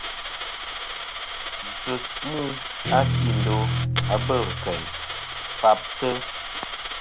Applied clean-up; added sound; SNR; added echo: none; Guitar + Coin (dropping); -2 dB; none.